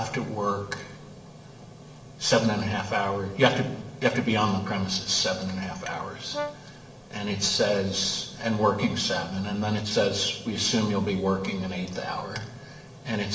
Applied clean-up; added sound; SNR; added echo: none; Brass instrument; 12 dB; reverberation time 0.9 s.